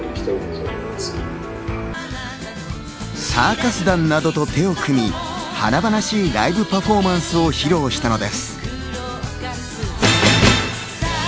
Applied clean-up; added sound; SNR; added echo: none; none; none; none.